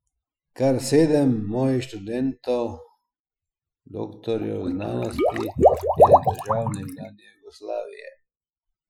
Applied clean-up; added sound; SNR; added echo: classical method Wiener filter.